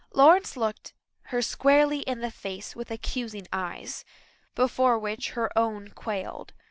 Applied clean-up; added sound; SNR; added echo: none; none; none; none.